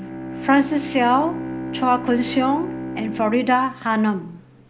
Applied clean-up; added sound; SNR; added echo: none; Bowed string instrument; 10 dB; none.